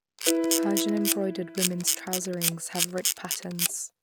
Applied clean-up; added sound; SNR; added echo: none; Camera + Piano; -4 dB; none.